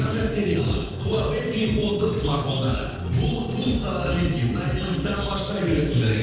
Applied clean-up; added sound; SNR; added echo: neural separator model SepFormer DNS4.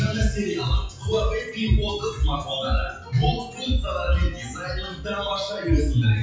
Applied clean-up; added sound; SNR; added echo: classical method WPE with log-MMSE.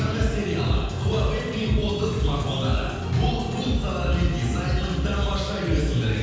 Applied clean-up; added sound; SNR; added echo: none; Piano; 19 dB; reverberation time 1.2 s.